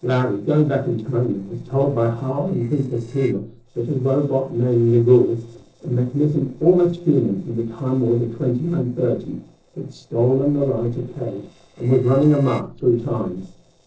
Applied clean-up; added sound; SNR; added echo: neural separator model SepFormer DNS4.